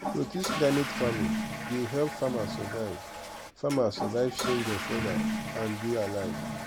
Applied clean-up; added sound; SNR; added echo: none; Toilet flush / Water; 3 dB; none.